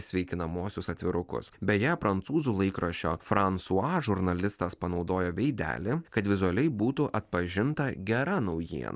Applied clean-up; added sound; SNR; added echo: none; none; none; none.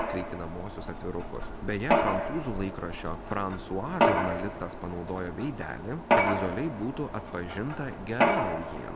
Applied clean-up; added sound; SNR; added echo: none; Mechanisms; -4 dB; none.